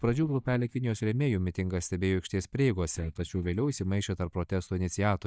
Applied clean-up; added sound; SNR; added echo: neural mask model DeepFilterNet 3.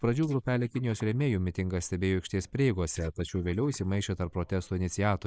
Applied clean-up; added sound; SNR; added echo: neural mask model Resemble Enhance denoiser.